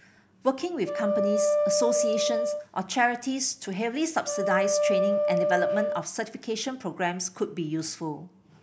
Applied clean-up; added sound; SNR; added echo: none; Wind instrument, woodwind instrument; -2 dB; none.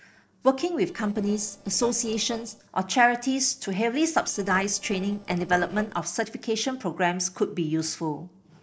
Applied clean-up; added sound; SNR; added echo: neural separator model SepFormer DNS4.